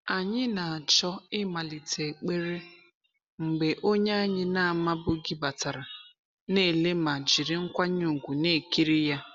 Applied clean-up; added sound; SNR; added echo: none; none; none; none.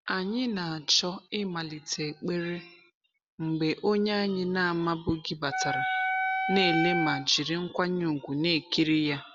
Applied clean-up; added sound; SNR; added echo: none; Wind instrument, woodwind instrument; 1 dB; none.